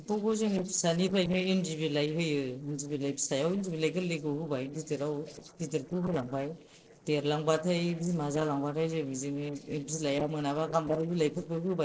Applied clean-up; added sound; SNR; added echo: neural separator model SepFormer DNS4.